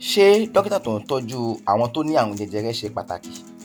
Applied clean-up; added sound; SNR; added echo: none; Acoustic guitar; 20 dB; none.